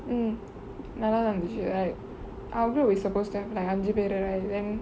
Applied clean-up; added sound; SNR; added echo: none; none; none; none.